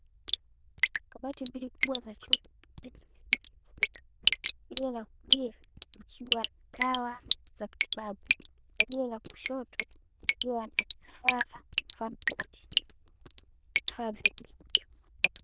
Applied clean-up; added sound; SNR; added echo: neural diffusion model UNIVERSE++.